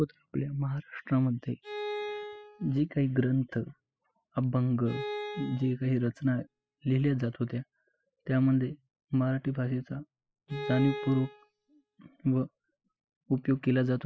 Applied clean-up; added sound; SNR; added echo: classical method spectral subtraction.